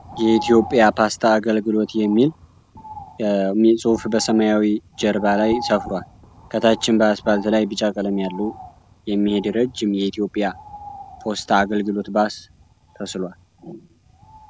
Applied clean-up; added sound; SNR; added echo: none; Bird; 17 dB; none.